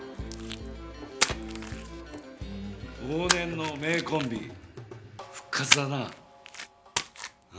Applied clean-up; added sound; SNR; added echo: none; Splash, splatter; 0 dB; none.